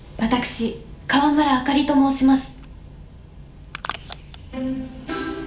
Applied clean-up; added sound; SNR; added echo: none; Packing tape, duct tape / Tearing; 19 dB; reverberation time 0.4 s.